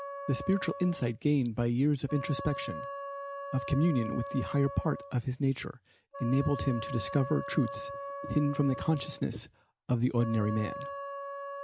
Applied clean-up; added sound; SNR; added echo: none; Wind instrument, woodwind instrument; 10 dB; none.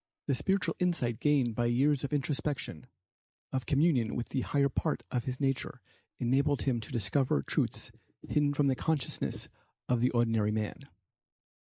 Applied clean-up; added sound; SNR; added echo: neural mask model Resemble Enhance denoiser.